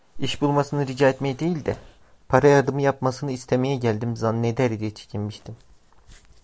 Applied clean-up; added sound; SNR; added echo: none; none; none; none.